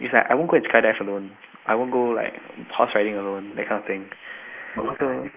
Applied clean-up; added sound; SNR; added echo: neural mask model Resemble Enhance denoiser.